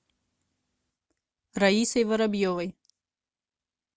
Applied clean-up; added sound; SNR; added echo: none; none; none; none.